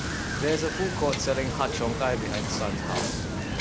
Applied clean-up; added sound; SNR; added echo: none; Wind / Boat, Water vehicle; 0 dB; none.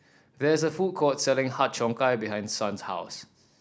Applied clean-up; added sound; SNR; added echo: none; none; none; none.